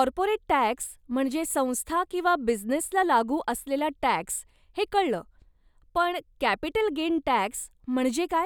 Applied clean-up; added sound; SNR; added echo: none; none; none; none.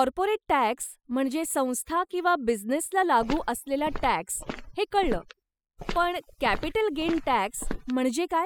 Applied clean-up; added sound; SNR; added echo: classical method spectral subtraction.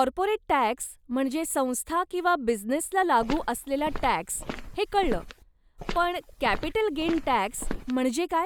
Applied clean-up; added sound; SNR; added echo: none; Walk, footsteps; 8 dB; none.